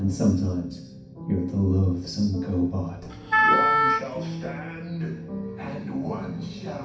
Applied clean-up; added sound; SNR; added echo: none; Wind instrument, woodwind instrument; -4 dB; reverberation time 0.6 s.